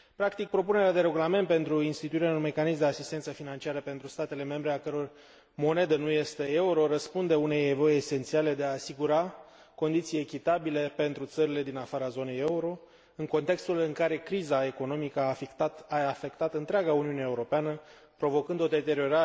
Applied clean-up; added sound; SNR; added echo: none; none; none; none.